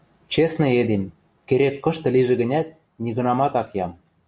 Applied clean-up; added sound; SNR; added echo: none; none; none; none.